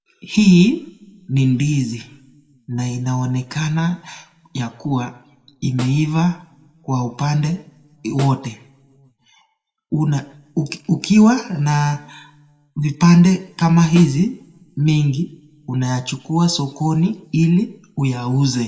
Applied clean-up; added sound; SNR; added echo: none; Snare drum; 20 dB; reverberation time 0.5 s.